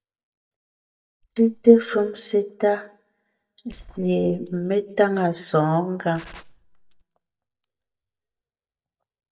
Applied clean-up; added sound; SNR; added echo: neural mask model DeepFilterNet 3.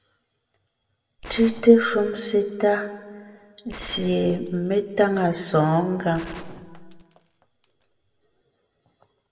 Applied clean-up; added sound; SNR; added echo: none; Gunshot, gunfire; 19 dB; reverberation time 1.4 s.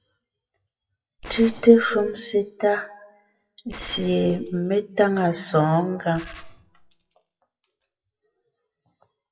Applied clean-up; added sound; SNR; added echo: classical method WPE with log-MMSE.